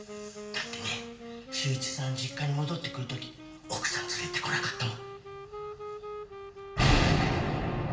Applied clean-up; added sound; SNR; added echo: none; Wind instrument, woodwind instrument; 11 dB; reverberation time 0.7 s.